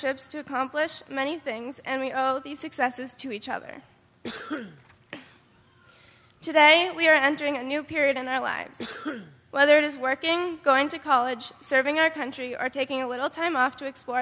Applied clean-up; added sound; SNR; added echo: none; Cough; 12 dB; none.